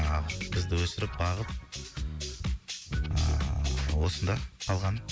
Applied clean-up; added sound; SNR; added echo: none; none; none; none.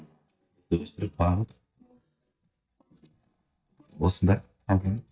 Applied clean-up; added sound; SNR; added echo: neural mask model DeepFilterNet 3.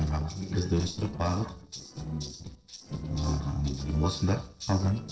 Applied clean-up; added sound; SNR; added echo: neural separator model SepFormer DNS4.